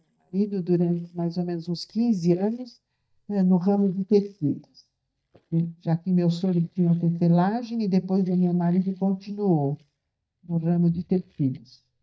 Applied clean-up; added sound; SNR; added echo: neural mask model DeepFilterNet 3.